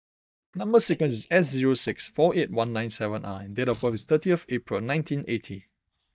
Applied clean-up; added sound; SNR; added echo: neural mask model DeepFilterNet 3.